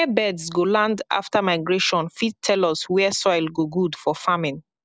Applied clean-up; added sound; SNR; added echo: none; none; none; none.